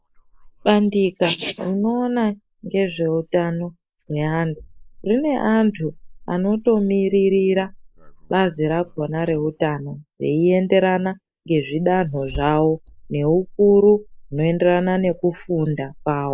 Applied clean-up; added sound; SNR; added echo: neural mask model Resemble Enhance denoiser.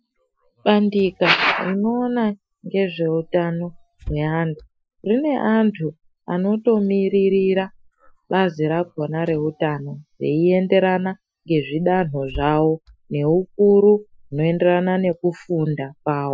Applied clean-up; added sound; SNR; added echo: classical method Wiener filter.